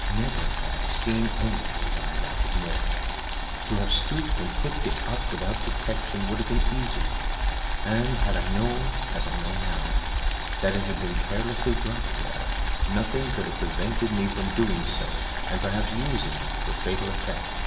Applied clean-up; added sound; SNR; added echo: none; Boiling; -4 dB; reverberation time 2.0 s.